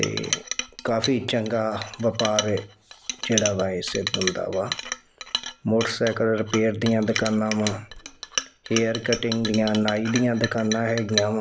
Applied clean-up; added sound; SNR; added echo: none; Chink, clink; 8 dB; none.